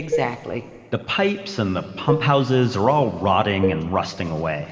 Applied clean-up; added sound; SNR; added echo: none; Dishes, pots, and pans; 7 dB; reverberation time 2.5 s.